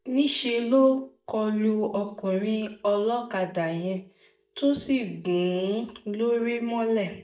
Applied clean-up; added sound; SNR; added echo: neural mask model DeepFilterNet 3.